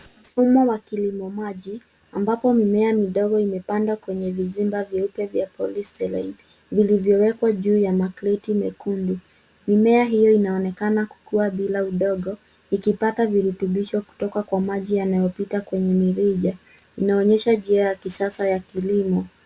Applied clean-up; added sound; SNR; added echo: none; none; none; none.